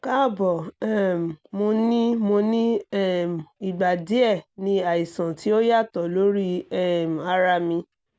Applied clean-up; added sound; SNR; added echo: none; none; none; none.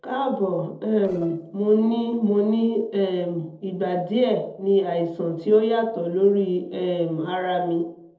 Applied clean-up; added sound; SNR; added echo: neural separator model SepFormer DNS4.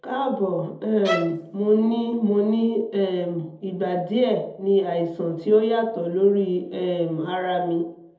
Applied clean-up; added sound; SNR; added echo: none; Bowed string instrument; 7 dB; reverberation time 0.8 s.